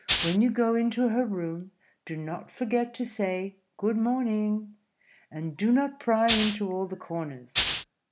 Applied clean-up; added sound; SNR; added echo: none; Rattle (instrument); -4 dB; none.